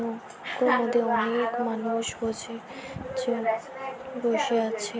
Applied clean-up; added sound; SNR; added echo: none; none; none; none.